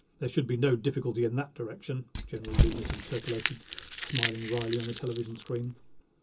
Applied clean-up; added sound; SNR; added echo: none; Crumpling, crinkling / Crushing; 0 dB; reverberation time 0.2 s.